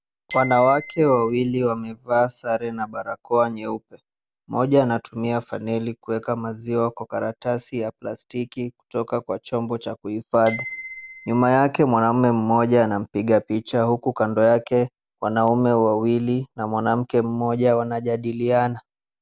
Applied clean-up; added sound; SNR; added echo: none; Bicycle bell; 7 dB; none.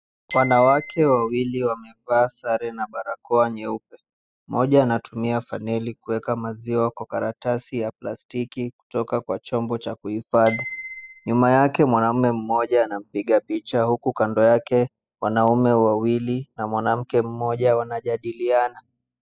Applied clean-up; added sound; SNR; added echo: classical method spectral subtraction.